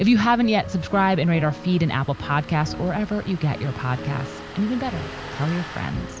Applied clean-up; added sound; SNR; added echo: none; Engine starting; 17 dB; none.